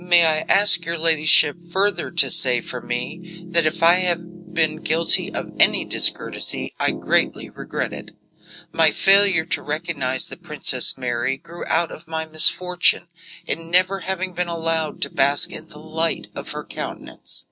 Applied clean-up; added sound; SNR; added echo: neural mask model RNNoise.